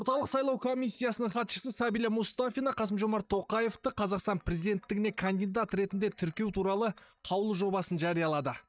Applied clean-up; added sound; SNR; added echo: neural mask model DeepFilterNet 3.